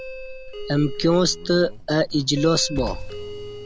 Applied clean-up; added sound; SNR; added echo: none; Doorbell + Car; 10 dB; none.